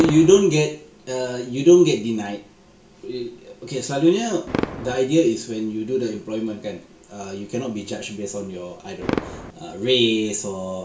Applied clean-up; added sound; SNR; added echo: none; Fireworks; 13 dB; reverberation time 0.4 s.